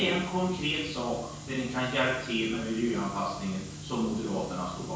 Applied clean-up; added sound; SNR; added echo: none; none; none; reverberation time 0.6 s.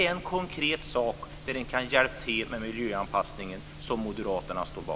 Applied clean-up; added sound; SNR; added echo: none; none; none; none.